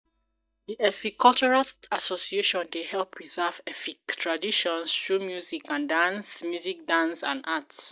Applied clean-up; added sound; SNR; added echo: neural mask model DeepFilterNet 3.